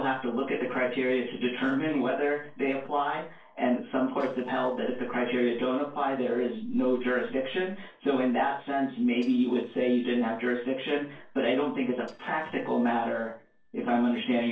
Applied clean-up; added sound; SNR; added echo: neural separator model SepFormer DNS4.